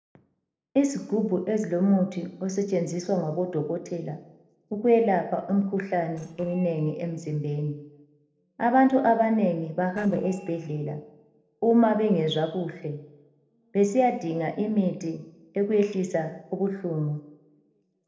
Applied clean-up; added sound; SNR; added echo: neural separator model SepFormer DNS4.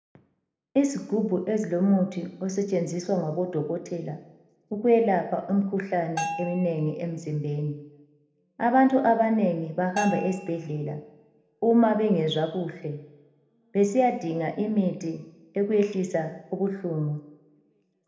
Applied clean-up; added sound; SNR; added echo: none; Bell; 10 dB; reverberation time 0.7 s.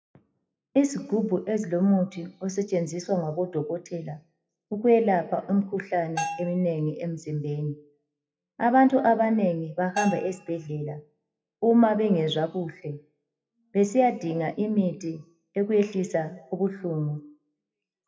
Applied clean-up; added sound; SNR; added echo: classical method WPE with log-MMSE.